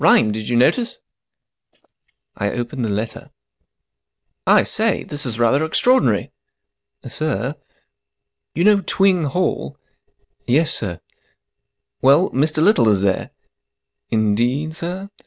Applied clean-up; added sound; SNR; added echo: none; none; none; none.